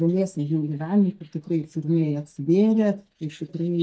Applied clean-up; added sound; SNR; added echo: neural mask model DeepFilterNet 3.